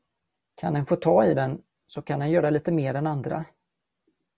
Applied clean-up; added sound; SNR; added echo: none; none; none; none.